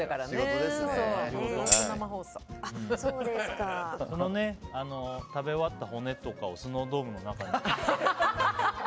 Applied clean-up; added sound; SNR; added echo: none; Tambourine; -3 dB; none.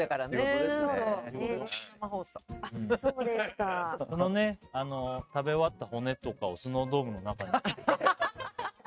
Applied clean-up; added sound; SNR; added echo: neural mask model RNNoise.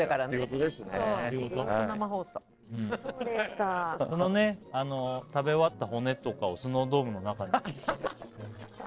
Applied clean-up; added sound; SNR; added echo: neural separator model SepFormer DNS4.